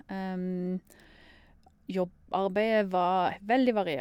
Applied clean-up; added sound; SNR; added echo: none; none; none; none.